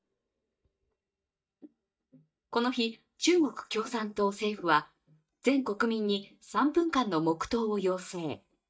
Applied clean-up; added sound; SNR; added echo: neural mask model DeepFilterNet 3.